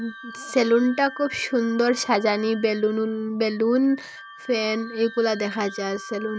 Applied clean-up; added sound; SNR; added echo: none; Wind instrument, woodwind instrument + Alarm / Car; 17 dB; none.